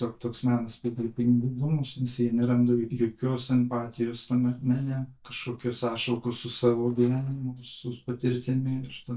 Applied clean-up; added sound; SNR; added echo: neural mask model DeepFilterNet 3.